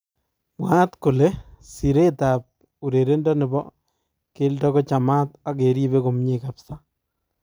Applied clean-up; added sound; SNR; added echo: none; none; none; none.